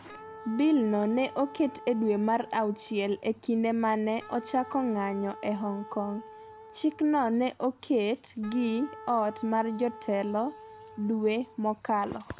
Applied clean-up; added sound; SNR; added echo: none; Wind instrument, woodwind instrument; 18 dB; none.